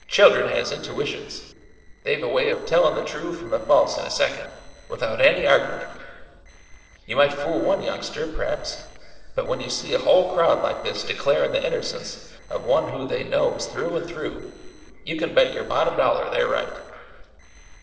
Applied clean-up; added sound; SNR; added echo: neural separator model SepFormer DNS4.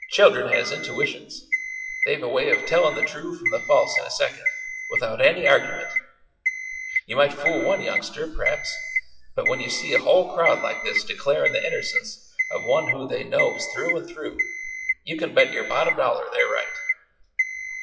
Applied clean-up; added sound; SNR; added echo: classical method WPE with log-MMSE.